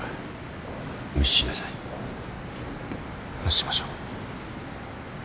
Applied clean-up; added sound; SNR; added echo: none; none; none; none.